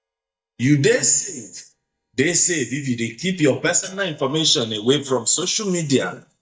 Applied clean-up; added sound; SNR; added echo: neural mask model DeepFilterNet 3.